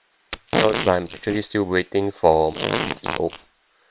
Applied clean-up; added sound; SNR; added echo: neural separator model SepFormer WHAM!.